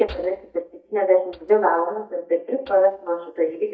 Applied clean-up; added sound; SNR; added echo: neural mask model DeepFilterNet 3.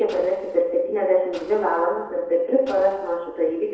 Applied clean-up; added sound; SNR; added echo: neural separator model SepFormer DNS4.